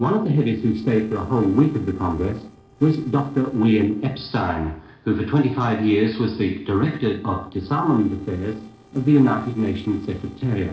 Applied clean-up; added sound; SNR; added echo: neural separator model SepFormer DNS4.